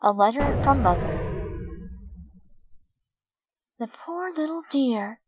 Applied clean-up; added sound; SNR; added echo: classical method Wiener filter.